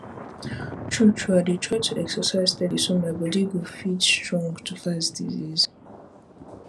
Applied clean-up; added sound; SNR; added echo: none; Thunder; 15 dB; none.